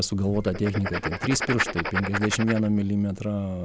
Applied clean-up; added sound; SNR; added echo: none; Writing; 6 dB; none.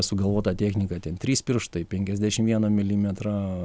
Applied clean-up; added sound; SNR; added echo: none; none; none; none.